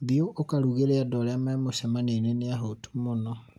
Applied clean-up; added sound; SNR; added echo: none; none; none; none.